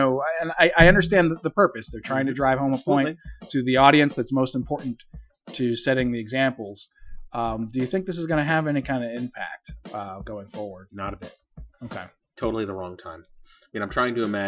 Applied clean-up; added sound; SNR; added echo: classical method Wiener filter.